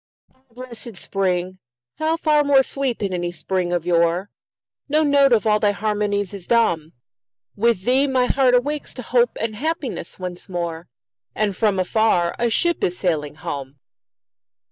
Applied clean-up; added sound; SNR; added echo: neural mask model DeepFilterNet 3.